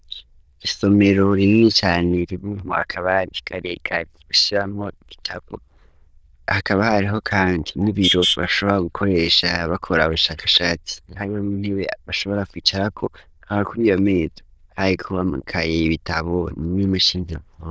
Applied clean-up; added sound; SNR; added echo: neural diffusion model UNIVERSE++.